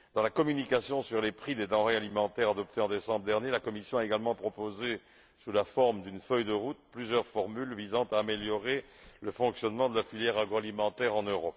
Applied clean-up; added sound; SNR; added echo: none; none; none; none.